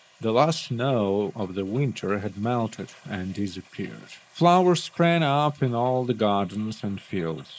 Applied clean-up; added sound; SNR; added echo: neural mask model Resemble Enhance denoiser.